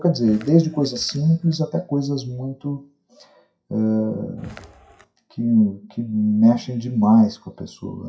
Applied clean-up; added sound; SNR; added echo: classical method WPE with log-MMSE.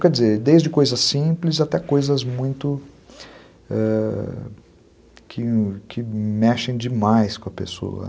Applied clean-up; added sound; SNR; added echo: none; none; none; none.